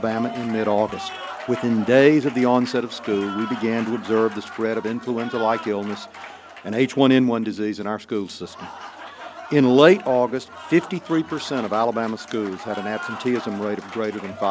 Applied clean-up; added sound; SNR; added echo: none; Applause; 15 dB; none.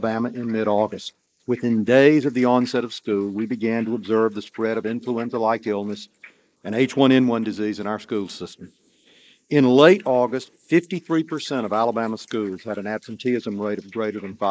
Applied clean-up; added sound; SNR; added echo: neural mask model Resemble Enhance denoiser.